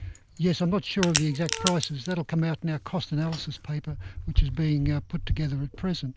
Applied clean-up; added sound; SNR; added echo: none; Crack + Bicycle; 4 dB; none.